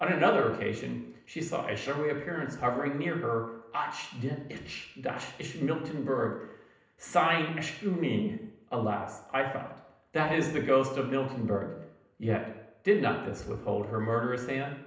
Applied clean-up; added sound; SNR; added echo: none; none; none; reverberation time 0.8 s.